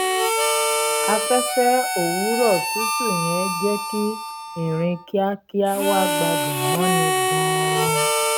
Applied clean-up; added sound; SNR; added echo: none; Harmonica; -1 dB; none.